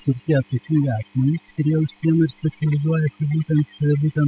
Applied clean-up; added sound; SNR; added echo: classical method spectral subtraction.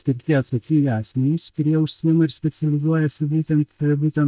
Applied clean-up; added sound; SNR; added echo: neural mask model DeepFilterNet 3.